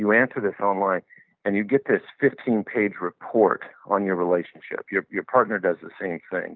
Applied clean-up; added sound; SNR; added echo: none; none; none; none.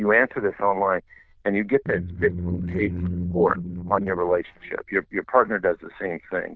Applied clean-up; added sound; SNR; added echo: neural diffusion model UNIVERSE++.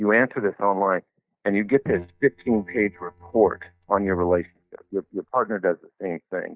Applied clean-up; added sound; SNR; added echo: neural mask model DeepFilterNet 3.